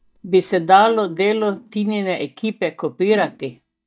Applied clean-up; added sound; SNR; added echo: neural mask model DeepFilterNet 3.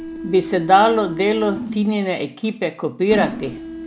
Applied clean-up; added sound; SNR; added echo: none; Mechanisms; 10 dB; none.